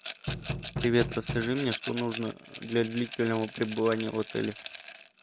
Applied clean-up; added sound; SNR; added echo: none; Rattle + Knock; 5 dB; none.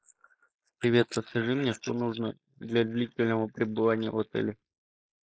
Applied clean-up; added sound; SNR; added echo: neural mask model Resemble Enhance denoiser.